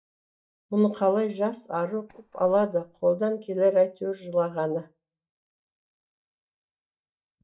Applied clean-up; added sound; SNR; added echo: neural mask model DeepFilterNet 3.